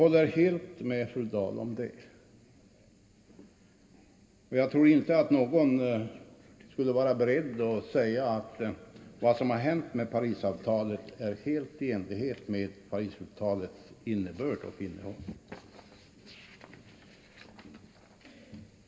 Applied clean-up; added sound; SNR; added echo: none; none; none; reverberation time 1.3 s.